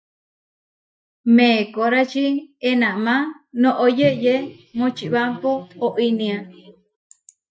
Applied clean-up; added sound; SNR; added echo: neural mask model DeepFilterNet 3.